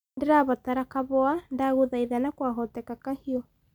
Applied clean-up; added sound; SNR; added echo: none; none; none; none.